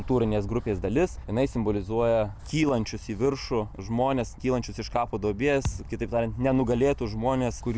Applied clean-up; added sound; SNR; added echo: none; Thump, thud; 10 dB; none.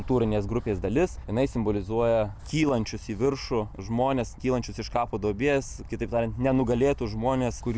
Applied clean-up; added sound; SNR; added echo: none; none; none; none.